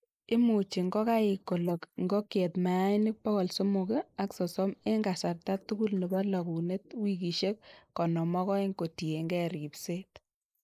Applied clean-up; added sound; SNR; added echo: neural mask model Resemble Enhance denoiser.